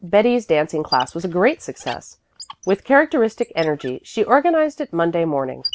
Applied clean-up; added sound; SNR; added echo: none; Squeak; 17 dB; none.